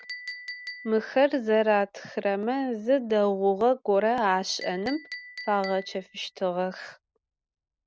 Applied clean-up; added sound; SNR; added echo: none; Chink, clink; 18 dB; none.